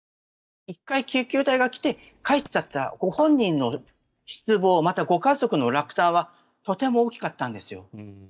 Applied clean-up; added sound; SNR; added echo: neural mask model DeepFilterNet 3.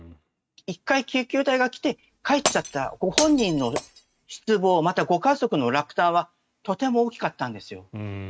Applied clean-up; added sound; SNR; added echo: neural mask model RNNoise.